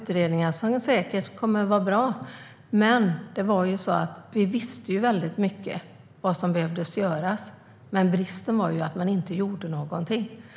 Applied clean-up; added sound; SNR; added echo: none; none; none; none.